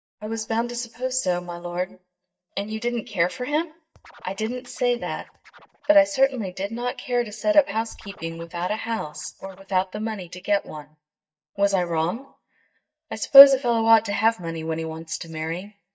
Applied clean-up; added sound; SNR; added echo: neural mask model DeepFilterNet 3.